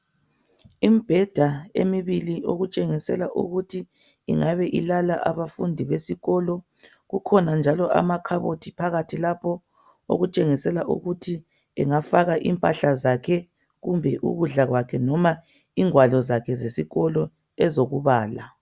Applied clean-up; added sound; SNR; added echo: none; none; none; none.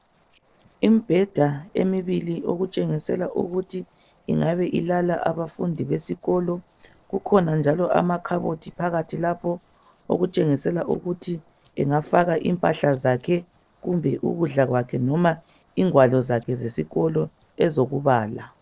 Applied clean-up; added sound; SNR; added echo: neural separator model SepFormer DNS4.